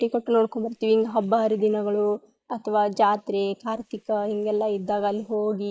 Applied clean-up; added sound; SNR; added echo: neural mask model Resemble Enhance denoiser.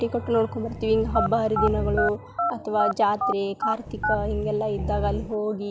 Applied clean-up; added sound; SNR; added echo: none; Growling + Telephone; 3 dB; none.